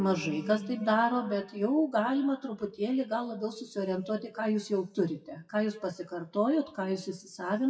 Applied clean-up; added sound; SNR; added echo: classical method WPE with log-MMSE.